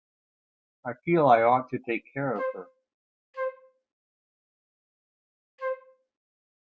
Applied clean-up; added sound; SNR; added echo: none; Wind instrument, woodwind instrument; 6 dB; none.